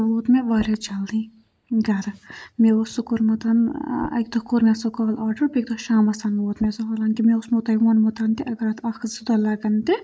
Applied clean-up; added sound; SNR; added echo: neural mask model DeepFilterNet 3.